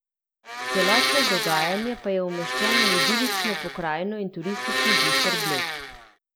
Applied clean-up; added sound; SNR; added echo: none; Domestic sounds, home sounds; -4 dB; none.